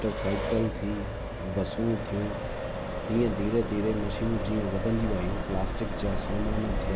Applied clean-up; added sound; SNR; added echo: none; Accelerating, revving, vroom; 1 dB; none.